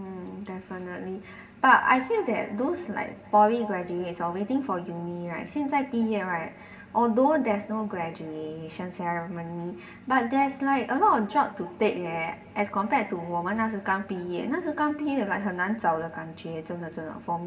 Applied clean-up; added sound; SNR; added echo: none; none; none; reverberation time 2.3 s.